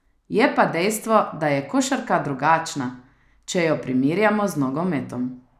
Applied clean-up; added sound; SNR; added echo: none; none; none; none.